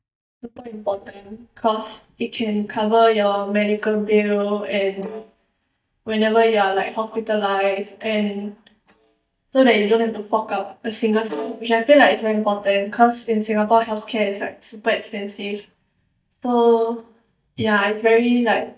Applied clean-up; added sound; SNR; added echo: neural mask model DeepFilterNet 3.